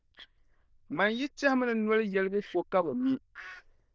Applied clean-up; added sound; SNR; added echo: neural diffusion model UNIVERSE++.